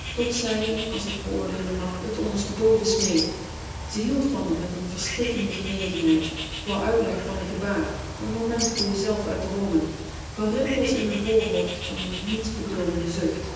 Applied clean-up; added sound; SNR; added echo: none; Bird; 7 dB; reverberation time 1.1 s.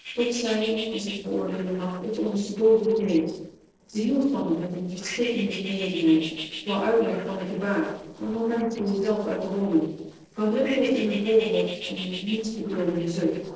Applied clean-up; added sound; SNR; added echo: neural separator model SepFormer DNS4.